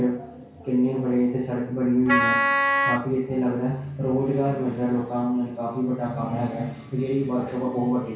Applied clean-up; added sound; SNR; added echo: none; Wind instrument, woodwind instrument; -3 dB; reverberation time 0.6 s.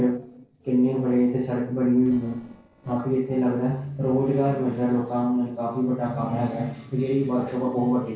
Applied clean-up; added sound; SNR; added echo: neural separator model SepFormer DNS4.